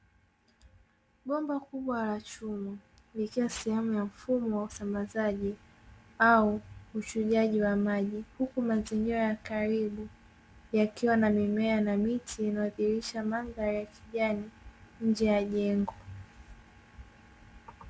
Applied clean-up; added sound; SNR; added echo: none; none; none; none.